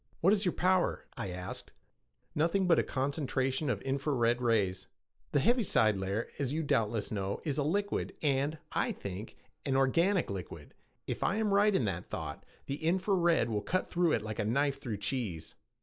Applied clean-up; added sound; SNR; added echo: neural mask model Resemble Enhance denoiser.